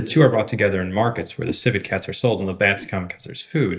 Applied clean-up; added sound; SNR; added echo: neural mask model DeepFilterNet 3.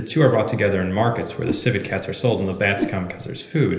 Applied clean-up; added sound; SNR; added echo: none; Whoosh, swoosh, swish; 11 dB; reverberation time 1.4 s.